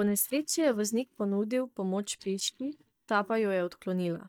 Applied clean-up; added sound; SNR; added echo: neural mask model DeepFilterNet 3.